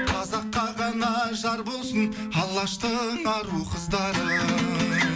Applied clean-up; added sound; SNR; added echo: none; Bird vocalization, bird call, bird song; 11 dB; none.